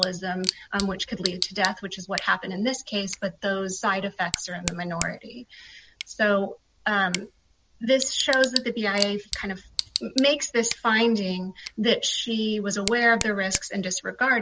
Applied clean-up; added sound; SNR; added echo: none; Tick / Bicycle; 10 dB; none.